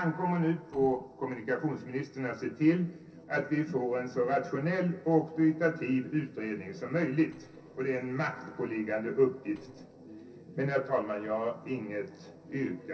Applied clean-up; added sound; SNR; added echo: neural separator model SepFormer DNS4.